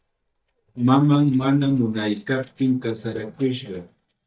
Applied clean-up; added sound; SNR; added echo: neural mask model DeepFilterNet 3.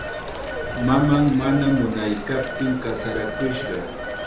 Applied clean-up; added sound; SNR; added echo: none; Telephone; 7 dB; reverberation time 0.4 s.